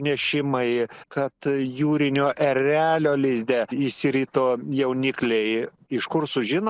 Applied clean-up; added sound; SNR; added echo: none; none; none; none.